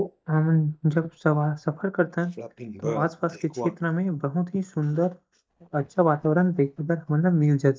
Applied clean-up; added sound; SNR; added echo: neural mask model DeepFilterNet 3.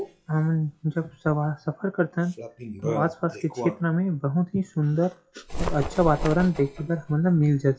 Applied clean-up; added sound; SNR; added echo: classical method WPE with log-MMSE.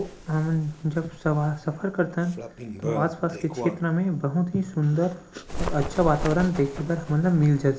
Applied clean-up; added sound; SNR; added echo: none; Bird; 11 dB; reverberation time 0.4 s.